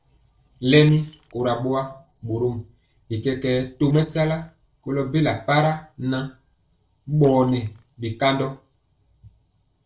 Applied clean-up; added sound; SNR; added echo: neural separator model SepFormer DNS4.